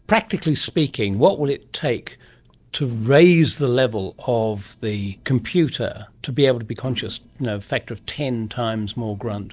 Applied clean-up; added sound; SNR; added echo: neural separator model SepFormer DNS4.